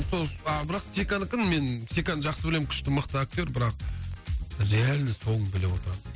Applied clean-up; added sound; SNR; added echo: none; none; none; none.